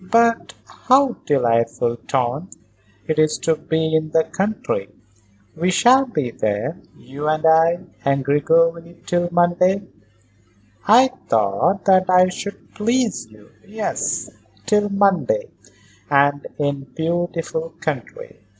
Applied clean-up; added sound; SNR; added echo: none; none; none; none.